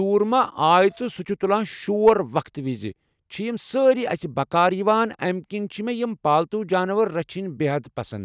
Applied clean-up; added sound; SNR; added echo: none; Glass; 18 dB; none.